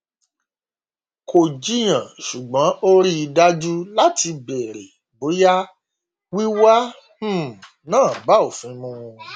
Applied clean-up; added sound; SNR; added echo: none; none; none; none.